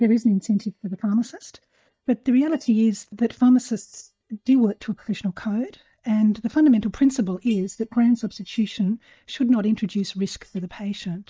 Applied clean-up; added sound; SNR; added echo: neural mask model DeepFilterNet 3.